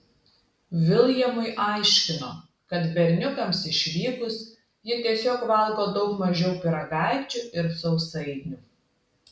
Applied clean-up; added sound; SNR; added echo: none; none; none; none.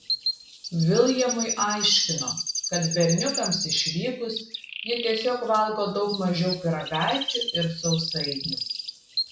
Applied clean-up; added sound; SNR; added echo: none; Chirp, tweet; 6 dB; none.